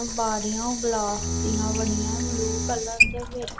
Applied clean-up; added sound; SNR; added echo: none; Bowed string instrument + Sink (filling or washing) / Water tap, faucet; -2 dB; none.